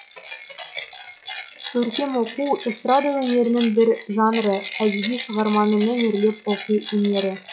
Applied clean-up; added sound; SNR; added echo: classical method log-MMSE.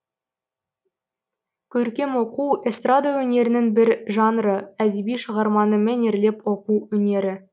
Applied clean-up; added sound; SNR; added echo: none; none; none; none.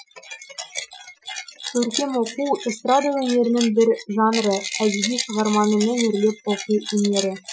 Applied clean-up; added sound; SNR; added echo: classical method Wiener filter.